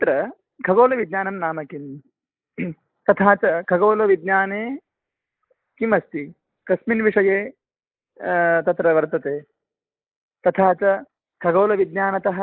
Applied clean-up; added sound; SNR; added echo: neural mask model Resemble Enhance denoiser.